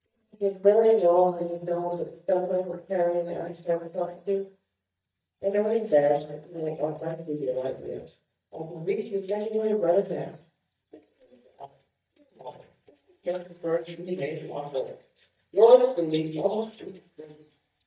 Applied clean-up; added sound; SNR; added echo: neural mask model DeepFilterNet 3.